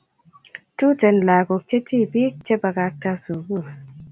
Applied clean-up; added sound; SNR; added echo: none; none; none; none.